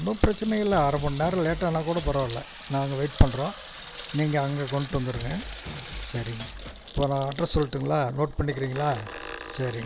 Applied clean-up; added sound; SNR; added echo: none; Drum kit + Sink (filling or washing) / Water tap, faucet; 13 dB; none.